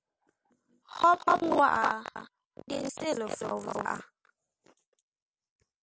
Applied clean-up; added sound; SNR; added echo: none; none; none; none.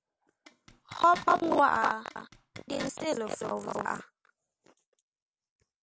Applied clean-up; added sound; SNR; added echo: none; Zipper (clothing); 18 dB; none.